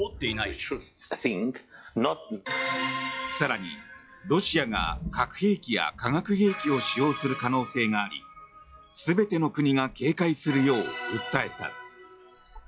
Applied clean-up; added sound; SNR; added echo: classical method log-MMSE.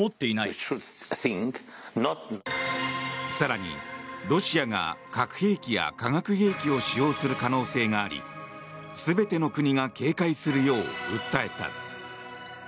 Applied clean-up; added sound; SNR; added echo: none; none; none; none.